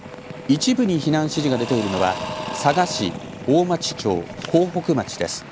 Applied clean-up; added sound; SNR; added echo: none; Engine / Drill / Mechanisms; 12 dB; none.